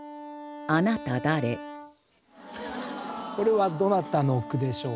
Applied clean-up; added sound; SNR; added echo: none; Wind instrument, woodwind instrument; 14 dB; none.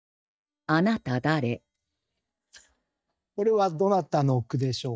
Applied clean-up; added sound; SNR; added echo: neural mask model DeepFilterNet 3.